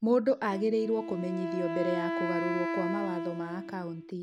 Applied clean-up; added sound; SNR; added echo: none; Wind instrument, woodwind instrument; 4 dB; none.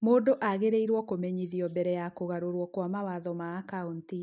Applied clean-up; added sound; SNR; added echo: none; none; none; none.